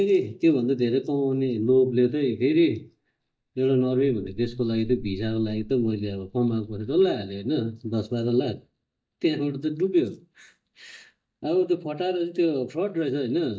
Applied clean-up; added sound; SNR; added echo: neural mask model DeepFilterNet 3.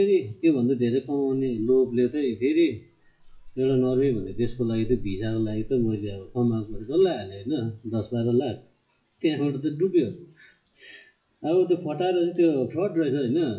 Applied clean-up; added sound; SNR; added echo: classical method WPE with log-MMSE.